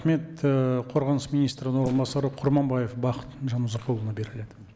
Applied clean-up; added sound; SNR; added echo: neural mask model Resemble Enhance denoiser.